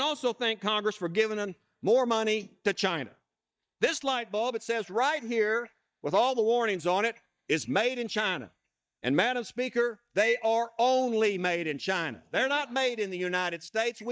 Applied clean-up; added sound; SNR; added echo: neural mask model DeepFilterNet 3.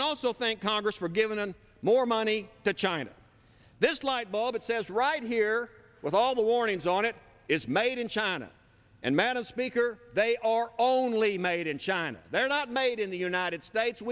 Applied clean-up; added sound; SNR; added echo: none; none; none; none.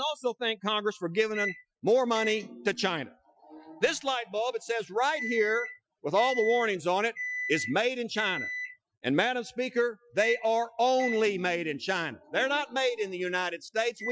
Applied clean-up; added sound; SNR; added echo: classical method Wiener filter.